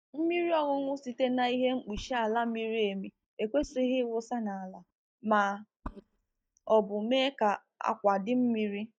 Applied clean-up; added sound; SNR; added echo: neural mask model DeepFilterNet 3.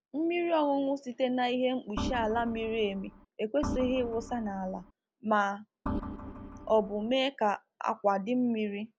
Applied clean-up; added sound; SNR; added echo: none; Organ; 8 dB; none.